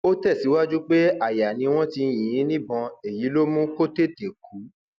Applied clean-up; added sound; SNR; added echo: none; none; none; none.